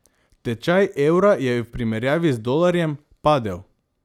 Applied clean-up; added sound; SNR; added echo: none; none; none; none.